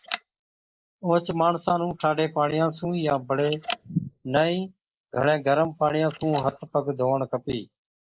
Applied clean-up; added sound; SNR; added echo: neural mask model Resemble Enhance denoiser.